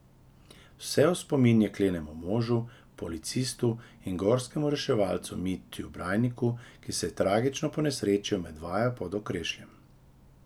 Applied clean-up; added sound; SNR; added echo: none; none; none; none.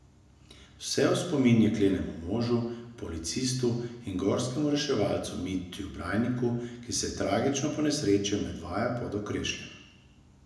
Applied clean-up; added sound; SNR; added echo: none; none; none; reverberation time 0.9 s.